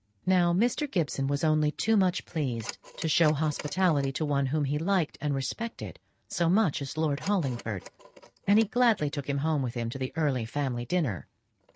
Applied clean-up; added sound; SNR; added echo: neural mask model RNNoise.